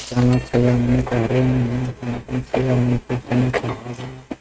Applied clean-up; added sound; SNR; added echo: neural mask model RNNoise.